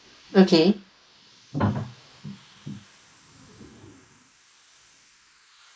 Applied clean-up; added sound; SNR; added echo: neural mask model Resemble Enhance denoiser.